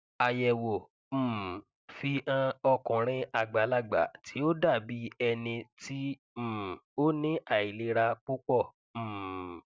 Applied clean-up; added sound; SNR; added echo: none; none; none; none.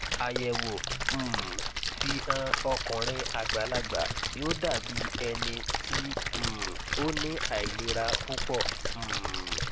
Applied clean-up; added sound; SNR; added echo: none; Splash, splatter; -3 dB; none.